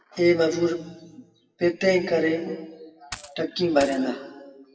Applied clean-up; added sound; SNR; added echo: classical method WPE with log-MMSE.